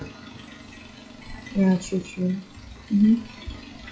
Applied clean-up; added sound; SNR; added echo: classical method log-MMSE.